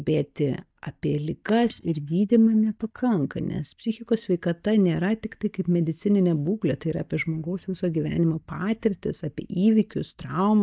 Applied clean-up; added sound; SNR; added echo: neural mask model DeepFilterNet 3.